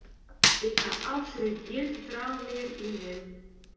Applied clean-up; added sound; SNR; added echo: none; Coin (dropping); -2 dB; reverberation time 0.9 s.